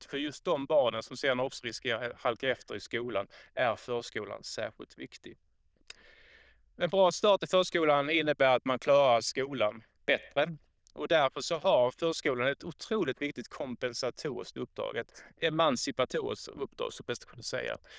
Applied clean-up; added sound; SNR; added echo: neural diffusion model UNIVERSE++.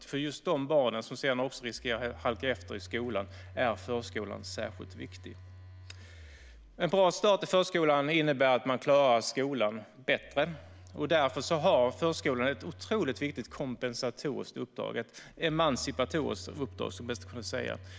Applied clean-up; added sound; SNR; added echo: none; Telephone; 20 dB; none.